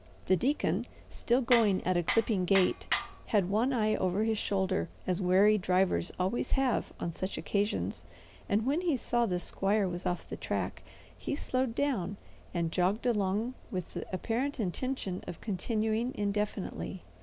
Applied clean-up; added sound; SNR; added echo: none; Tools; 6 dB; none.